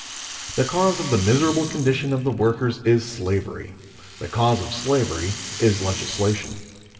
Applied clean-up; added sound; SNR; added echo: none; Rattle; 12 dB; reverberation time 2.1 s.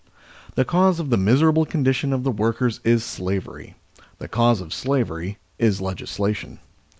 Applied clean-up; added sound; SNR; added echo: none; none; none; none.